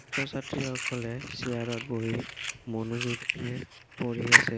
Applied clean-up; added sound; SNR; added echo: neural mask model Resemble Enhance denoiser.